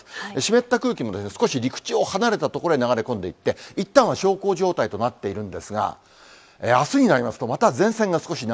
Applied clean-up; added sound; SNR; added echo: none; none; none; none.